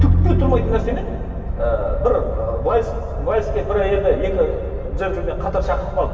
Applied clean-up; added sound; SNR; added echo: none; Bowed string instrument; 4 dB; reverberation time 2.6 s.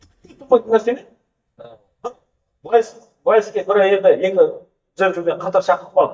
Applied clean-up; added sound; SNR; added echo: neural mask model DeepFilterNet 3.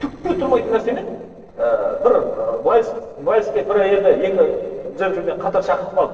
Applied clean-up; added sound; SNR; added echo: neural separator model SepFormer DNS4.